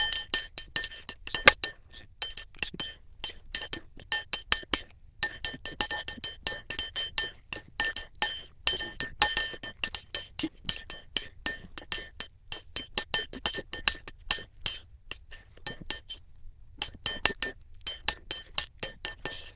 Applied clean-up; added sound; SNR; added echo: neural diffusion model UNIVERSE++.